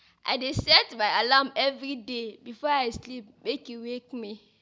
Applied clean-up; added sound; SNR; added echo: none; none; none; none.